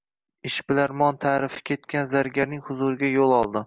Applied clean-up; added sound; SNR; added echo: none; none; none; none.